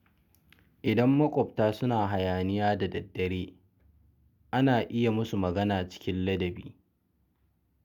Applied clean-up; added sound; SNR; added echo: none; none; none; none.